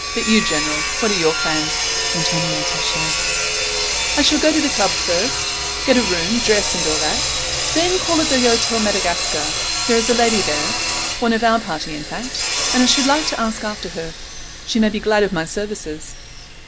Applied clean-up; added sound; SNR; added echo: none; Sawing; 1 dB; none.